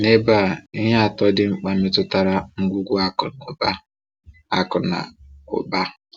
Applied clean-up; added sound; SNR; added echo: none; none; none; none.